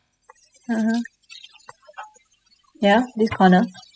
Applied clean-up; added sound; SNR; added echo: classical method spectral subtraction.